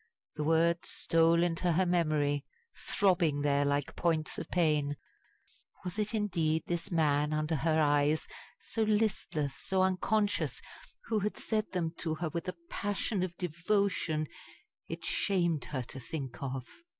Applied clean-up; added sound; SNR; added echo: none; none; none; none.